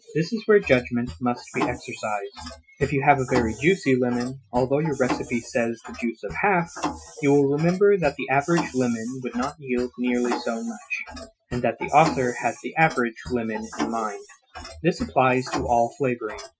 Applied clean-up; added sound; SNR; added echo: classical method Wiener filter.